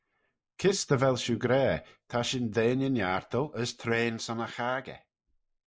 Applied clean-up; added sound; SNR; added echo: neural mask model Resemble Enhance denoiser.